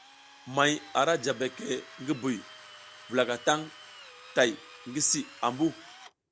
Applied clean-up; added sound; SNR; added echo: none; Drill; 19 dB; none.